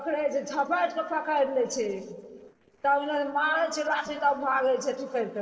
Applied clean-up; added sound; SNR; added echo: neural separator model SepFormer DNS4.